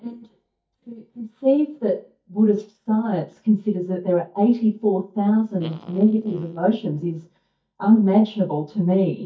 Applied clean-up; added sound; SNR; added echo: neural mask model DeepFilterNet 3.